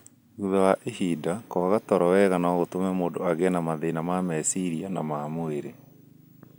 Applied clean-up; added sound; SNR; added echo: none; none; none; none.